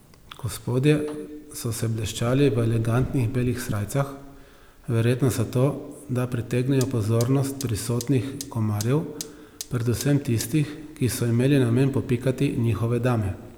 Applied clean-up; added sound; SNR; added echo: none; Fire; 18 dB; none.